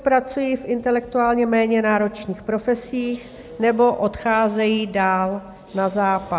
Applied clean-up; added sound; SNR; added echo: none; none; none; none.